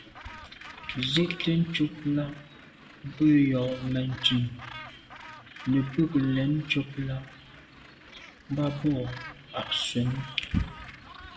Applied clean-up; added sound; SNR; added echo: none; Gull, seagull; 18 dB; reverberation time 0.9 s.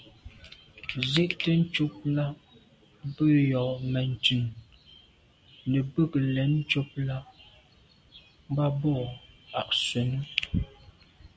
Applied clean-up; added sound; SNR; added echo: none; none; none; none.